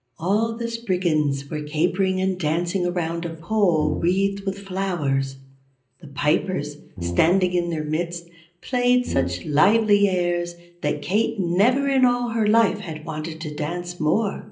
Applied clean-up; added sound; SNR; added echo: none; Brass instrument; 10 dB; reverberation time 0.5 s.